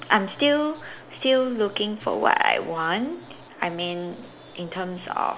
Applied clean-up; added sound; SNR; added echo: none; none; none; none.